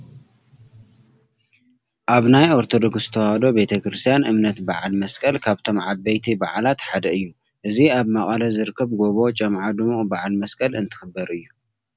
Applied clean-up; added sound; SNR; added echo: none; none; none; none.